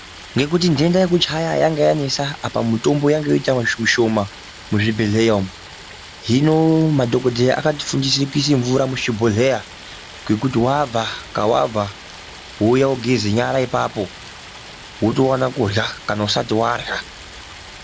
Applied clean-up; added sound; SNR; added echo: none; Stream; 18 dB; none.